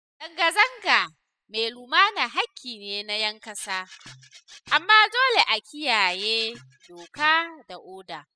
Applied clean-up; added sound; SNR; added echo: classical method spectral subtraction.